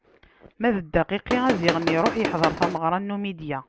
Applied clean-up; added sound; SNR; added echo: none; Tools; 1 dB; none.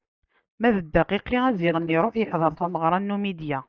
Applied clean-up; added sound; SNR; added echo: neural mask model DeepFilterNet 3.